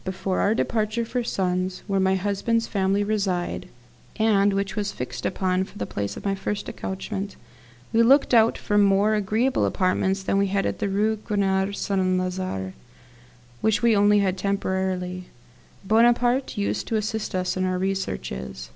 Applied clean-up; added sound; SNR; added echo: none; none; none; none.